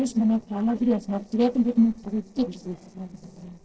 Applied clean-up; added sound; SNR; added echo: neural separator model SepFormer DNS4.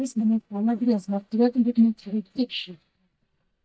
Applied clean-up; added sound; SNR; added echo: neural mask model DeepFilterNet 3.